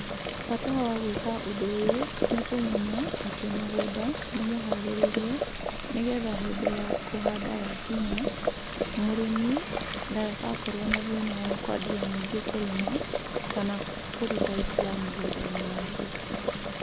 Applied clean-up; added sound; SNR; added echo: none; Boiling; 1 dB; none.